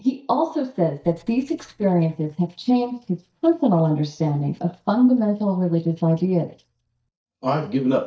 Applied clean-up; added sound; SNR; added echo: neural mask model DeepFilterNet 3.